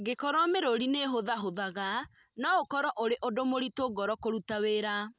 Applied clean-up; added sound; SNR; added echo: none; none; none; none.